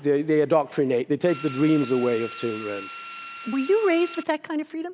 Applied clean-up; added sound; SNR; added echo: none; Drill; 14 dB; none.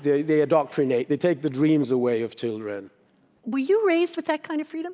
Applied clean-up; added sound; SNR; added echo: none; none; none; none.